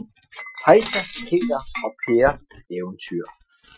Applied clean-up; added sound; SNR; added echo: classical method Wiener filter.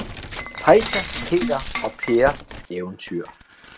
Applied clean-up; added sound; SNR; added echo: none; Shatter; 9 dB; none.